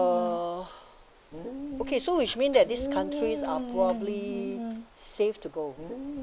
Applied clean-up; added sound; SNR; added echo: none; Dog; 7 dB; none.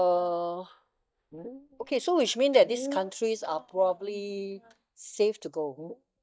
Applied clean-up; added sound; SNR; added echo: neural mask model DeepFilterNet 3.